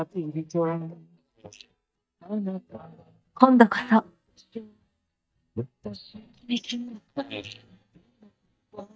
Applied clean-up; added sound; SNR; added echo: neural mask model DeepFilterNet 3.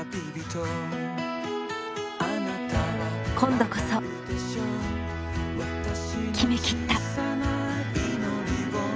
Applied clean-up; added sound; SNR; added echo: none; none; none; none.